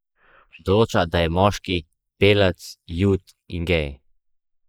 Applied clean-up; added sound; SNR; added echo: neural mask model Resemble Enhance denoiser.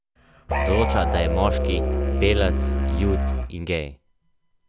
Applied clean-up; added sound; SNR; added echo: none; Musical instrument; -4 dB; none.